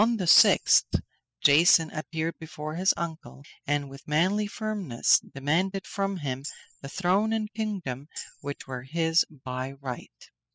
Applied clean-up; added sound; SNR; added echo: classical method spectral subtraction.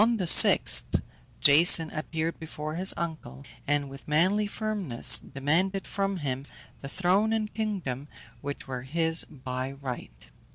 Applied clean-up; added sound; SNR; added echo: none; Tambourine; 18 dB; none.